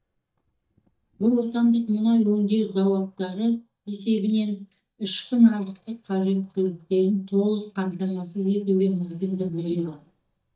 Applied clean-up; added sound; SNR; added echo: neural mask model DeepFilterNet 3.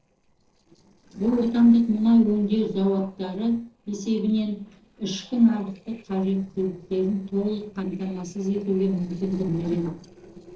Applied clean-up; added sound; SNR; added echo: neural separator model SepFormer DNS4.